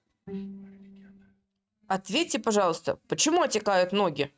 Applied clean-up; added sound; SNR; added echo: neural mask model RNNoise.